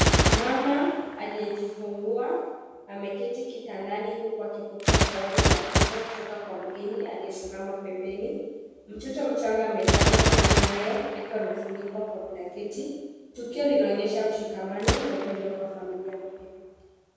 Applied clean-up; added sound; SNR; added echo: none; Gunshot, gunfire; -2 dB; reverberation time 1.2 s.